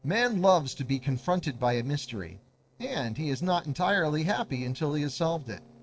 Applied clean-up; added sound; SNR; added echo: neural separator model SepFormer DNS4.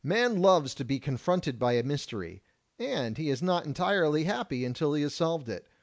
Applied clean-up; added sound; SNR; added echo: none; none; none; none.